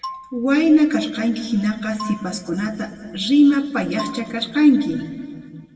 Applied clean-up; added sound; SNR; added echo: none; Marimba, xylophone; 19 dB; reverberation time 1.8 s.